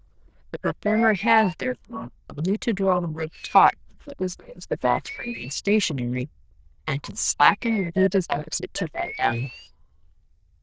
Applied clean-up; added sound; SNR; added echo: neural diffusion model UNIVERSE++.